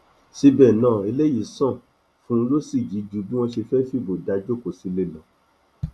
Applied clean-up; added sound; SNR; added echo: none; none; none; none.